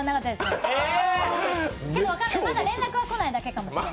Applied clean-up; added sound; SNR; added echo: none; none; none; none.